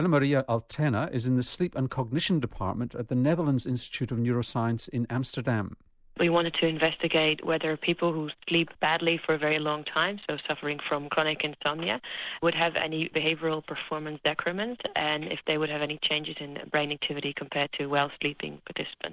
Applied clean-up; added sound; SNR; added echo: none; none; none; none.